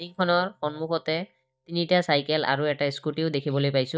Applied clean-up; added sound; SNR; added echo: neural mask model DeepFilterNet 3.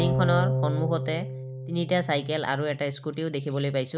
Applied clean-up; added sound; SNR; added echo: none; Bowed string instrument; 2 dB; none.